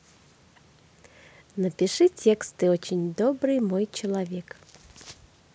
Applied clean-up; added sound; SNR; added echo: none; none; none; none.